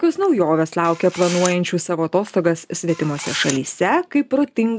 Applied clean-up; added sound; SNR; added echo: none; Camera; 14 dB; none.